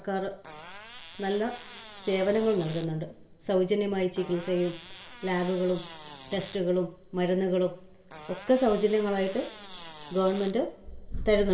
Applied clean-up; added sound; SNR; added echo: none; Fart; 18 dB; reverberation time 1.7 s.